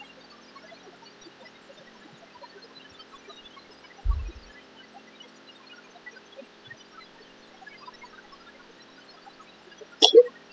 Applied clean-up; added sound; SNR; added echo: classical method spectral subtraction.